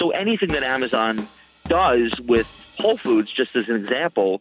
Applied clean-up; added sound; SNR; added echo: none; Drum kit; 16 dB; none.